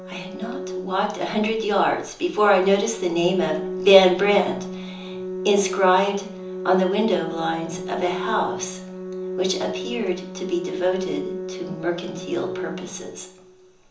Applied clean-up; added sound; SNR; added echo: none; Organ; 8 dB; reverberation time 0.7 s.